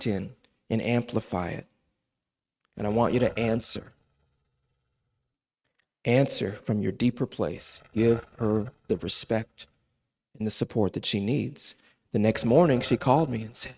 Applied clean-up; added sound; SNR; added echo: neural mask model RNNoise.